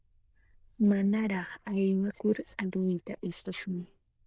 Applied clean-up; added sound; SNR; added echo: neural diffusion model UNIVERSE++.